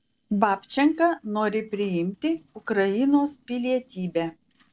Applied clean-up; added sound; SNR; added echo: neural separator model SepFormer DNS4.